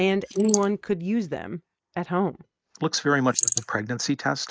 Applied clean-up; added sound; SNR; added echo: neural mask model Resemble Enhance denoiser.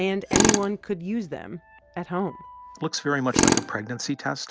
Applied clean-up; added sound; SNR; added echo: none; Tools; -1 dB; none.